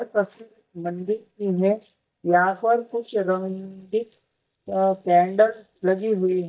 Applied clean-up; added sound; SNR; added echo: neural mask model DeepFilterNet 3.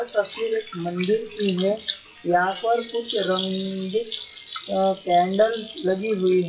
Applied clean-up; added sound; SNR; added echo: classical method WPE with log-MMSE.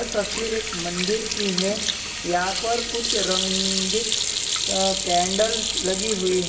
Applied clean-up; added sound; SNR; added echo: none; Sink (filling or washing) / Hands; 0 dB; reverberation time 0.8 s.